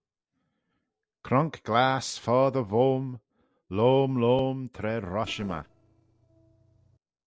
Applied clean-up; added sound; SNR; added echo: neural separator model SepFormer DNS4.